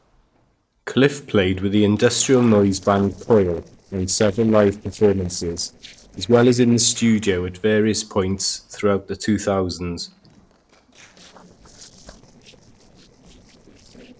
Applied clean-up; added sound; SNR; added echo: neural separator model SepFormer DNS4.